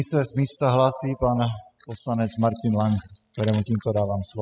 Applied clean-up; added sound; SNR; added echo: classical method spectral subtraction.